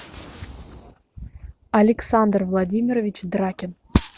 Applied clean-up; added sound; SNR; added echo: none; none; none; none.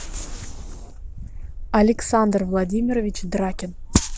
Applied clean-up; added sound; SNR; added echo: none; Bark; 9 dB; none.